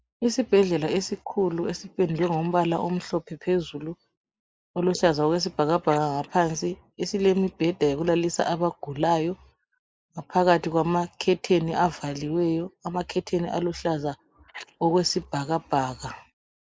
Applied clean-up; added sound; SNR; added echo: neural mask model Resemble Enhance denoiser.